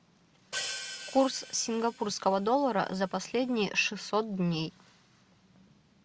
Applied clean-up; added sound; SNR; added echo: none; Hi-hat; 12 dB; none.